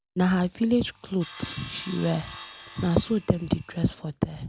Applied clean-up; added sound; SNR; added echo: none; Sawing; 17 dB; none.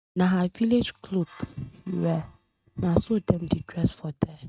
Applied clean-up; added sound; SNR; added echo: neural mask model RNNoise.